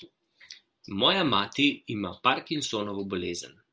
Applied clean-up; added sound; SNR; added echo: none; none; none; none.